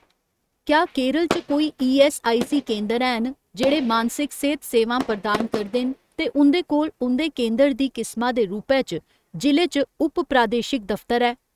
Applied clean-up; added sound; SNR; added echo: neural mask model RNNoise.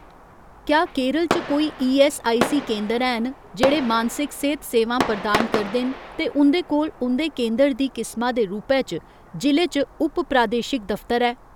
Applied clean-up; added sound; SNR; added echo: none; Fireworks; 10 dB; none.